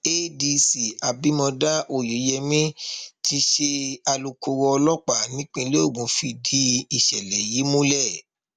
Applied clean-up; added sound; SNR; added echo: none; none; none; none.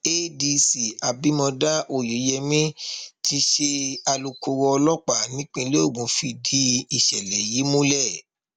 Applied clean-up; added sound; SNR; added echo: none; Bird; 15 dB; none.